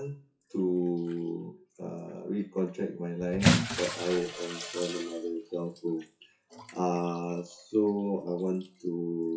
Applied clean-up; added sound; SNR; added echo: classical method WPE with log-MMSE.